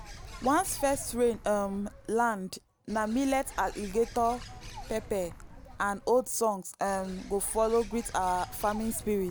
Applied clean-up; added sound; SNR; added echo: none; Bird; 15 dB; none.